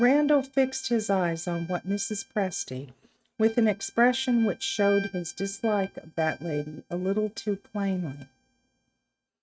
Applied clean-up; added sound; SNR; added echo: neural mask model RNNoise.